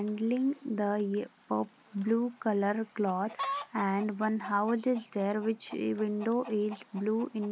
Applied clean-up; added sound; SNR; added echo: none; Chicken, rooster; 15 dB; none.